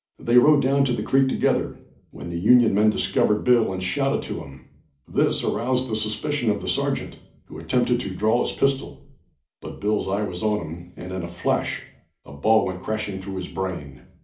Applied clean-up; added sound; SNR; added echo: none; none; none; reverberation time 0.4 s.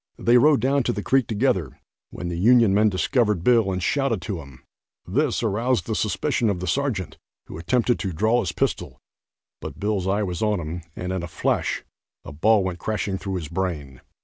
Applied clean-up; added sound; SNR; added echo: none; none; none; none.